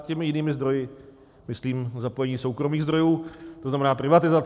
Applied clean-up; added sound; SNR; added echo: none; none; none; none.